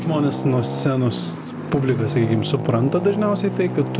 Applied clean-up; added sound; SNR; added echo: none; Traffic noise, roadway noise; 6 dB; none.